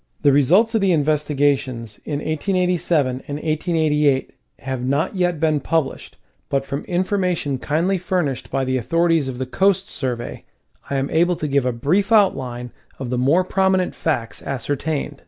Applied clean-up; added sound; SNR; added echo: none; none; none; none.